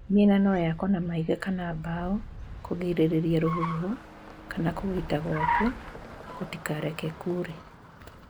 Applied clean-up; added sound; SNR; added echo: none; Car; 9 dB; none.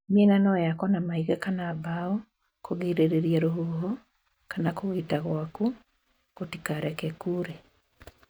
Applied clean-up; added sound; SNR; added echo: none; none; none; none.